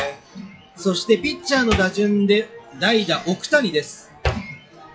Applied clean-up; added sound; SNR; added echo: classical method WPE with log-MMSE.